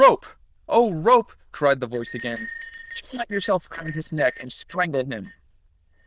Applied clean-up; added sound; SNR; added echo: neural diffusion model UNIVERSE++.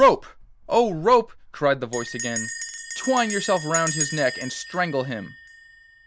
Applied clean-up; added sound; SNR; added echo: none; Bell; 10 dB; none.